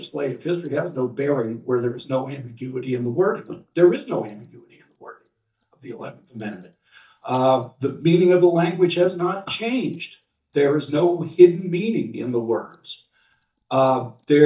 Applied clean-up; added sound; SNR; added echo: neural mask model DeepFilterNet 3.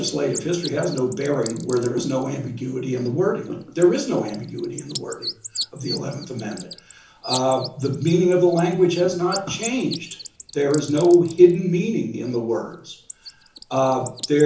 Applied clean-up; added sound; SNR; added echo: none; Bird; 15 dB; reverberation time 0.7 s.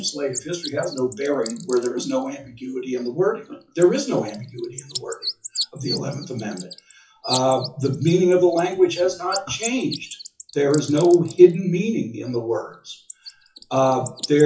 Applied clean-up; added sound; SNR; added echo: classical method WPE with log-MMSE.